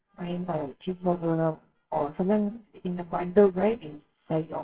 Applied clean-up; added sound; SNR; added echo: neural separator model SepFormer WHAMR!.